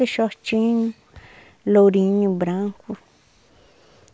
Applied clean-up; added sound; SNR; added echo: none; none; none; none.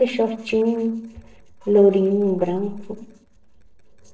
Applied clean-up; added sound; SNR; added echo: neural separator model SepFormer DNS4.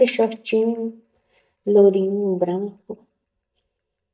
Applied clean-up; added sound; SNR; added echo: neural mask model DeepFilterNet 3.